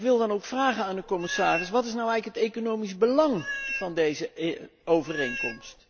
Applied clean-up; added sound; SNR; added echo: none; Meow; 9 dB; none.